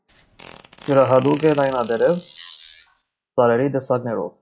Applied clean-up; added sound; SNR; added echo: classical method log-MMSE.